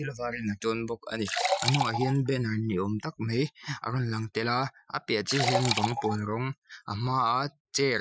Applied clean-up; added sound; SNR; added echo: classical method Wiener filter.